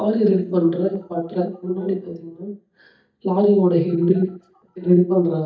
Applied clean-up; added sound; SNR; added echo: neural mask model DeepFilterNet 3.